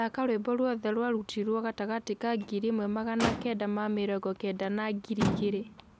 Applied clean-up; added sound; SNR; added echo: none; Motor vehicle (road); 8 dB; none.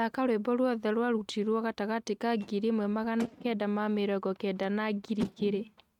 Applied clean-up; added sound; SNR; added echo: neural mask model RNNoise.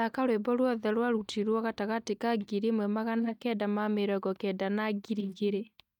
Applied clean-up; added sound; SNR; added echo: neural mask model DeepFilterNet 3.